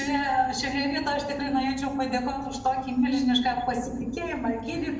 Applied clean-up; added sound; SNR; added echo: none; Insect / Frog; 17 dB; reverberation time 0.6 s.